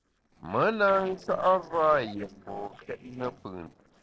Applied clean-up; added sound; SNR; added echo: neural separator model SepFormer DNS4.